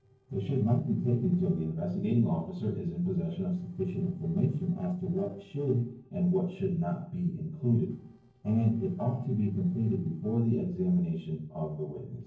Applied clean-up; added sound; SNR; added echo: neural separator model SepFormer DNS4.